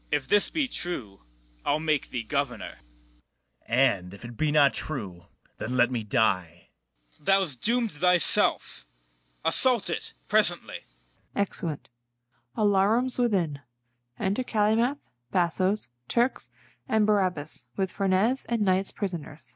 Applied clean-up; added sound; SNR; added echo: none; none; none; none.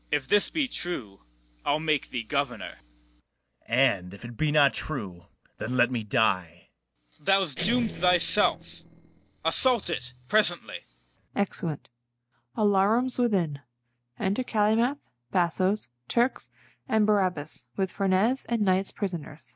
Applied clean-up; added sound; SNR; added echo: neural separator model SepFormer DNS4.